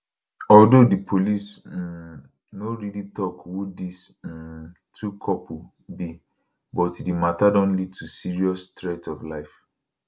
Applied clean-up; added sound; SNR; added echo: none; none; none; none.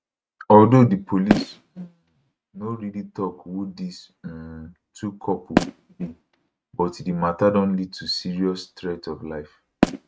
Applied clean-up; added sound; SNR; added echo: neural mask model RNNoise.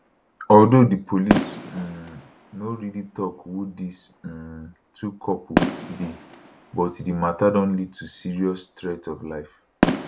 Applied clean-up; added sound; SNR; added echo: none; Fireworks; 6 dB; none.